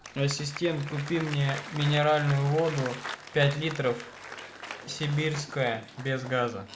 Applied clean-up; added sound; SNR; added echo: none; Applause; 13 dB; none.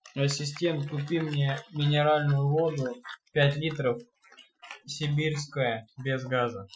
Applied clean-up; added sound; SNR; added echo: classical method Wiener filter.